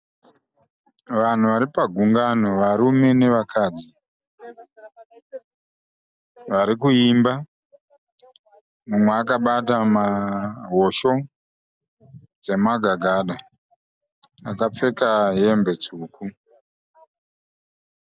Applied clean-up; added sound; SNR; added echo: none; none; none; none.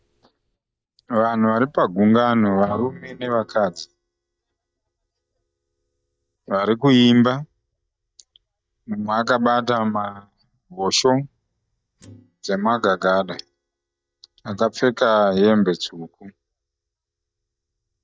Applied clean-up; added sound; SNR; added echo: neural mask model DeepFilterNet 3.